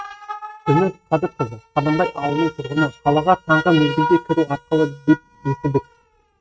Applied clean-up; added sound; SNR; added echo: neural mask model RNNoise.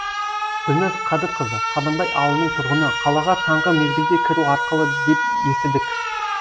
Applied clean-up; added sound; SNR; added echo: none; Alarm; 1 dB; none.